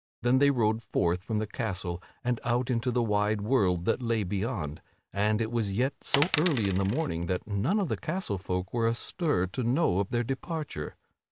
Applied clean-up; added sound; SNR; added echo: none; Coin (dropping); 2 dB; none.